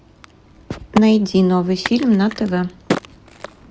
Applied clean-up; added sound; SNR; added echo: none; Crack; 11 dB; none.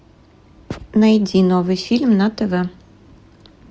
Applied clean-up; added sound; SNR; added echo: none; none; none; none.